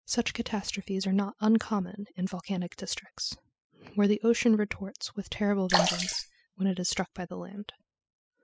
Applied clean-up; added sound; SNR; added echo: classical method spectral subtraction.